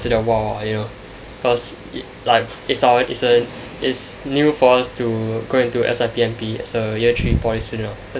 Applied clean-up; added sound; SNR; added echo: none; none; none; none.